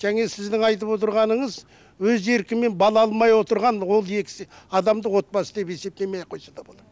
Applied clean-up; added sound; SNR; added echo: none; none; none; none.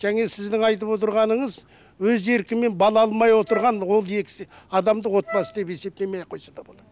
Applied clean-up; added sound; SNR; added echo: none; Wind instrument, woodwind instrument; 13 dB; none.